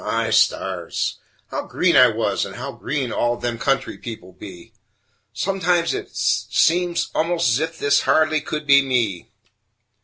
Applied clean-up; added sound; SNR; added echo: none; none; none; none.